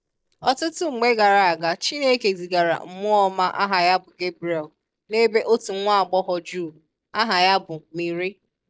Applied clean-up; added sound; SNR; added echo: neural mask model DeepFilterNet 3.